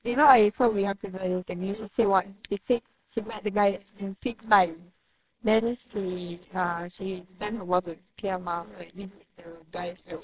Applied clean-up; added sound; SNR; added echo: neural separator model SepFormer WHAMR!.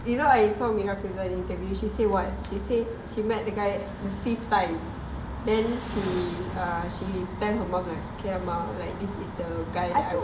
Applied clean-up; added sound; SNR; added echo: none; none; none; none.